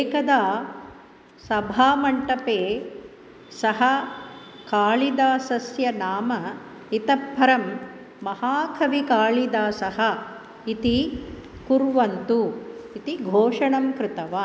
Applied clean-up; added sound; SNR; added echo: none; none; none; none.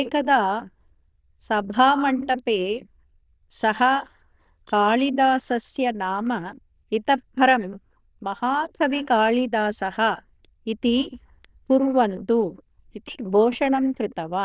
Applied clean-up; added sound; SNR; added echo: neural diffusion model UNIVERSE++.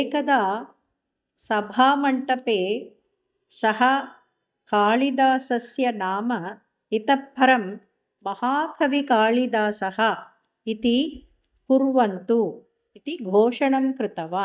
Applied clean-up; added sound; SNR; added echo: neural mask model DeepFilterNet 3.